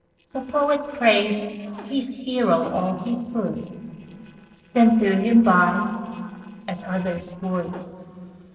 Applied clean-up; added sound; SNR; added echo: neural separator model SepFormer DNS4.